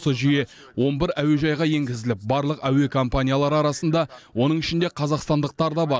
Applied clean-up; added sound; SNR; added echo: none; none; none; none.